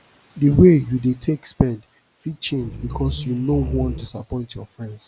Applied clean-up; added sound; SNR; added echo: none; Growling; 7 dB; none.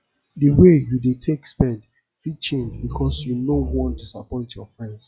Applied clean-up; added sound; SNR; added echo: classical method log-MMSE.